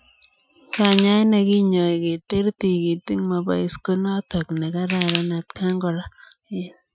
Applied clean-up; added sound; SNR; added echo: classical method Wiener filter.